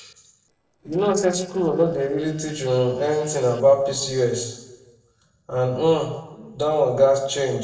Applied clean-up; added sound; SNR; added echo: neural separator model SepFormer DNS4.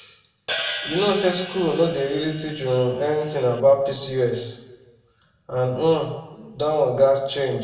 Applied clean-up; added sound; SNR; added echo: none; Hi-hat; 7 dB; reverberation time 0.9 s.